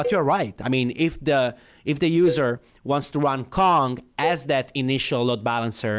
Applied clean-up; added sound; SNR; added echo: none; Cowbell; 13 dB; none.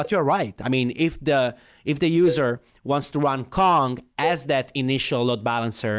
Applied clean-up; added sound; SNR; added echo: neural mask model DeepFilterNet 3.